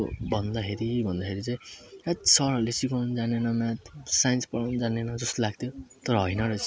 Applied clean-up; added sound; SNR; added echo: none; none; none; none.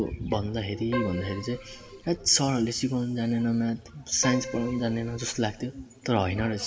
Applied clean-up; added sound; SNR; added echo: none; Keyboard (musical); 10 dB; reverberation time 1.6 s.